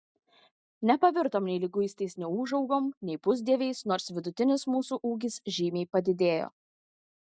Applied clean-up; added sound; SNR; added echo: none; none; none; none.